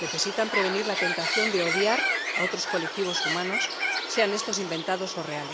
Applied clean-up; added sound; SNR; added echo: none; Bird; 0 dB; none.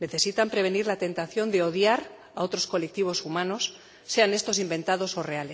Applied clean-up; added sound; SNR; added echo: none; none; none; none.